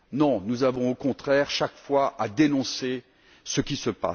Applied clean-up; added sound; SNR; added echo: none; none; none; none.